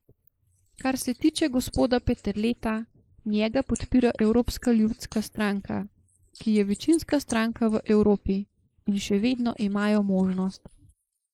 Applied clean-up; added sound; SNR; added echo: neural mask model Resemble Enhance denoiser.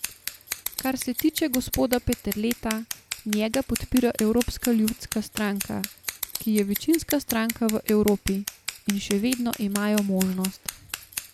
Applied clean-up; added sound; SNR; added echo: none; Scissors; 9 dB; none.